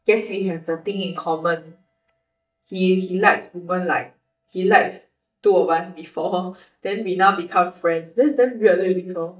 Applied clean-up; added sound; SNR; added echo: neural mask model DeepFilterNet 3.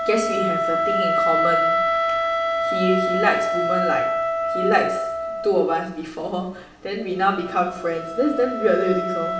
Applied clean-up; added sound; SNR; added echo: none; Wind instrument, woodwind instrument; 0 dB; reverberation time 0.6 s.